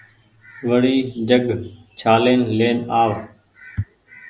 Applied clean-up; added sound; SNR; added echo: none; none; none; none.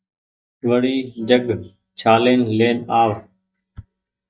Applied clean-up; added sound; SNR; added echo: neural mask model DeepFilterNet 3.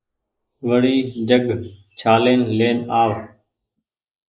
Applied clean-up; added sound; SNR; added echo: neural mask model Resemble Enhance denoiser.